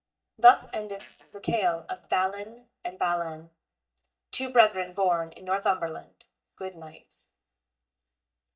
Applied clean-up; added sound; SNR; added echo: neural mask model DeepFilterNet 3.